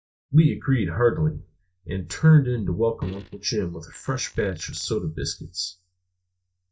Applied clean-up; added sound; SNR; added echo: neural mask model DeepFilterNet 3.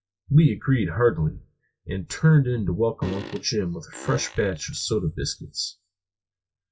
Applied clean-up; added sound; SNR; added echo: classical method WPE with log-MMSE.